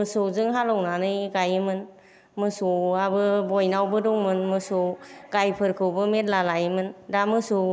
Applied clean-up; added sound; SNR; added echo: none; none; none; none.